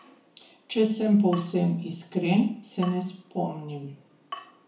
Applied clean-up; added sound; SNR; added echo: none; Drip / Water tap, faucet; 20 dB; reverberation time 0.5 s.